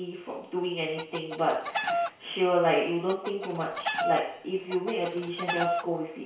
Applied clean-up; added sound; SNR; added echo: none; Chicken, rooster; 3 dB; reverberation time 0.6 s.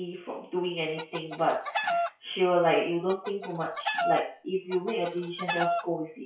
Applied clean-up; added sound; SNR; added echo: classical method WPE with log-MMSE.